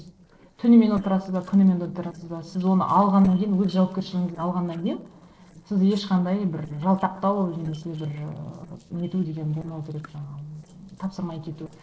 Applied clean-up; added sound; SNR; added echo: neural separator model SepFormer DNS4.